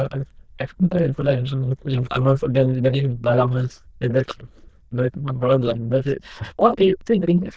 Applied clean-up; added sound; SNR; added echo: neural diffusion model UNIVERSE++.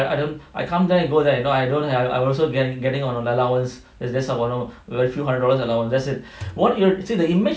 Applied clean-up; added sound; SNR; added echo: none; Thump, thud; 17 dB; none.